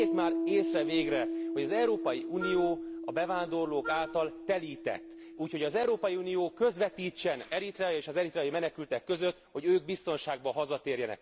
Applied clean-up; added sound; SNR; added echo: none; Piano + Wind instrument, woodwind instrument; 6 dB; none.